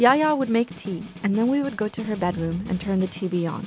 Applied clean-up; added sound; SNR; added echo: none; Breathing + Snare drum; 16 dB; none.